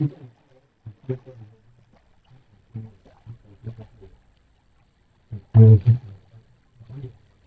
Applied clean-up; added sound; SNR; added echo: neural mask model DeepFilterNet 3.